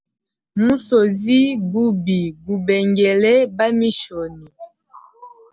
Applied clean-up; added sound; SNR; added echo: none; none; none; none.